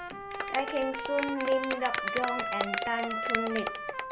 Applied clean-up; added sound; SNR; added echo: none; Trumpet + Clapping; 1 dB; none.